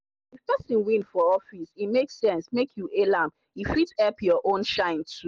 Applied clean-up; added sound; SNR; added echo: none; none; none; none.